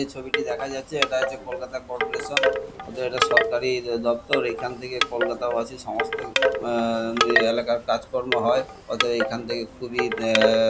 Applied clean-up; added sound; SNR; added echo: none; Wind chime / Wood; 1 dB; none.